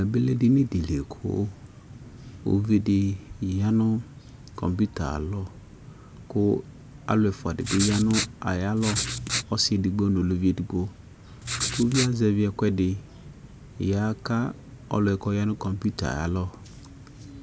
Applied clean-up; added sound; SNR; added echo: none; Writing; 5 dB; none.